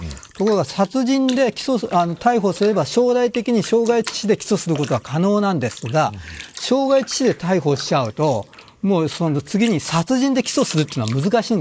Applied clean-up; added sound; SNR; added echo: neural mask model Resemble Enhance denoiser.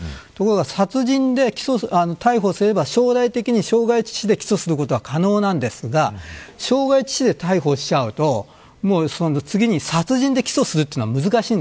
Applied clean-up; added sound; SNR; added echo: none; none; none; none.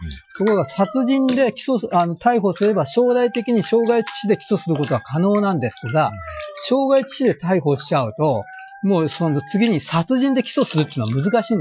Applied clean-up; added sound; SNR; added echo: classical method Wiener filter.